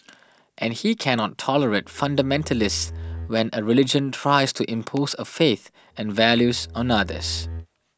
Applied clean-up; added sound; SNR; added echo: none; Bowed string instrument; 12 dB; none.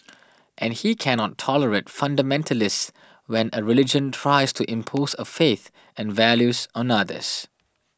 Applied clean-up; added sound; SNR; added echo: none; none; none; none.